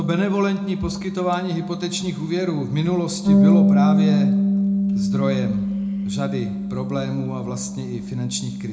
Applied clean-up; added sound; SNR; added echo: none; Bass guitar; -4 dB; reverberation time 0.4 s.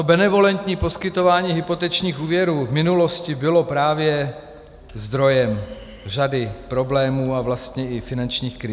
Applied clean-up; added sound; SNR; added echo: none; none; none; none.